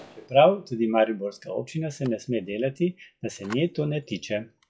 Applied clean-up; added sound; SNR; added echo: classical method WPE with log-MMSE.